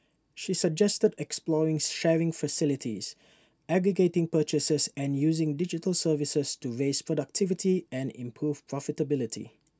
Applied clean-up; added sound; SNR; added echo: none; none; none; none.